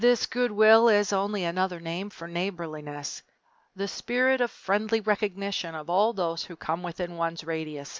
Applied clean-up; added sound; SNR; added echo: none; none; none; none.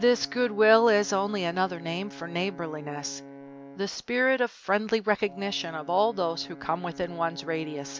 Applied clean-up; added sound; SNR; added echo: none; Brass instrument; 18 dB; none.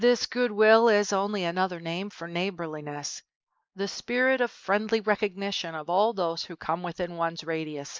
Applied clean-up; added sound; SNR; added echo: neural mask model Resemble Enhance denoiser.